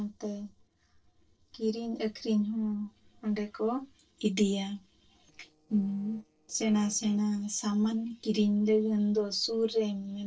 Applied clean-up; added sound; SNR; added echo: neural separator model SepFormer DNS4.